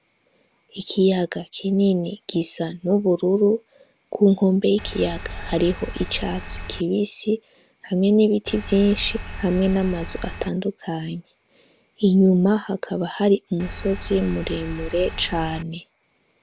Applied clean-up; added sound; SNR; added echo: none; Engine; 10 dB; none.